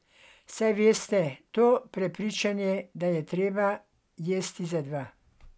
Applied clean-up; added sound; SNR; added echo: none; none; none; none.